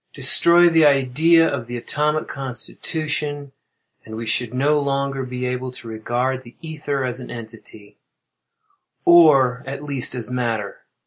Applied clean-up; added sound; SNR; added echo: none; none; none; none.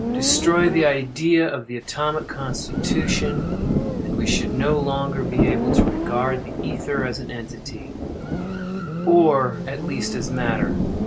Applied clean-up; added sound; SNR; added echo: none; Rain + Motorcycle; 1 dB; none.